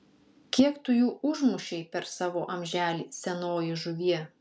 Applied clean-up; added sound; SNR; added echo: none; none; none; none.